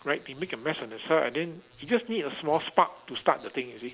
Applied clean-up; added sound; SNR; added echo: none; none; none; none.